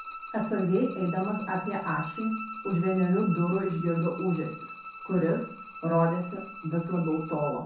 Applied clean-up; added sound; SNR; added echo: none; Bowed string instrument; 13 dB; reverberation time 0.6 s.